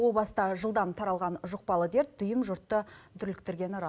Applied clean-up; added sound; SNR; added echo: none; none; none; none.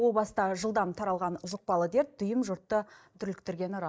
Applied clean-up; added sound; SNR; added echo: neural mask model DeepFilterNet 3.